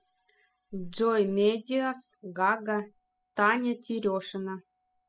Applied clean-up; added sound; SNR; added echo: classical method spectral subtraction.